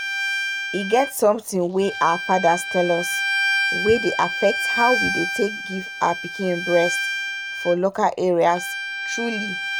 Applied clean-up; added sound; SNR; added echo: none; Bowed string instrument; 4 dB; none.